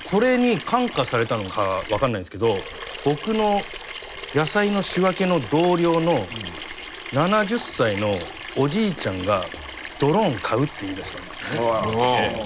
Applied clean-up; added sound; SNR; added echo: none; Sink (filling or washing) / Water tap, faucet; 12 dB; none.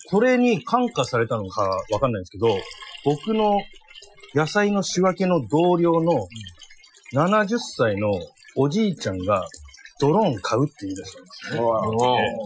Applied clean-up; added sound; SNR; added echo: classical method Wiener filter.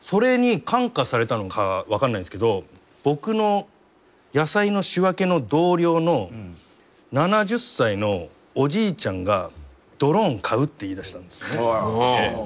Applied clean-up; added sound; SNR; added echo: none; none; none; none.